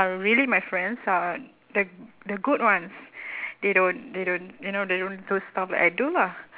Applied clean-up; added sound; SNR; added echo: none; none; none; none.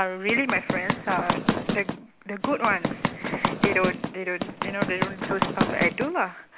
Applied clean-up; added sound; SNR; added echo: none; Run; 0 dB; none.